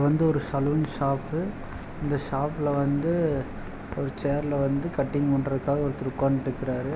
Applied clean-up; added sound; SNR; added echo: none; none; none; none.